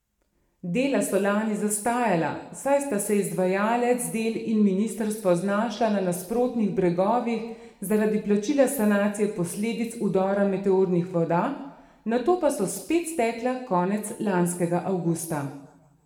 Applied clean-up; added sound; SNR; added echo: none; none; none; reverberation time 0.8 s.